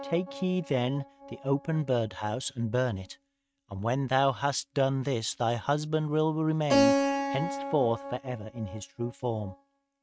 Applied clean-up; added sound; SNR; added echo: neural mask model RNNoise.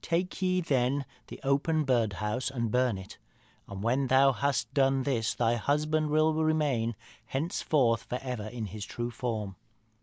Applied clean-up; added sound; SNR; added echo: none; none; none; none.